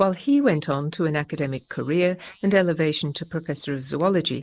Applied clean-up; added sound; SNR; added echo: neural mask model Resemble Enhance denoiser.